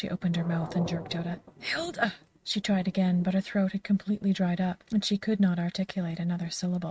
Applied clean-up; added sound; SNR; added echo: neural mask model RNNoise.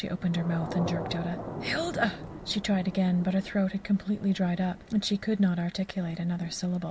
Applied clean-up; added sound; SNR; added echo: none; Thunder / Rain; 12 dB; none.